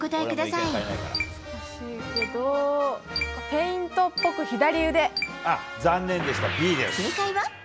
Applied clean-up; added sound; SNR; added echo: none; none; none; none.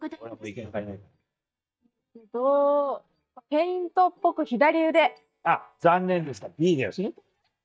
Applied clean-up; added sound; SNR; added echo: neural mask model DeepFilterNet 3.